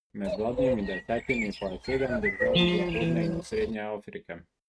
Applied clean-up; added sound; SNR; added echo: neural mask model RNNoise.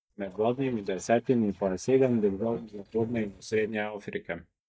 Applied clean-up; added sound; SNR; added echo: neural mask model DeepFilterNet 3.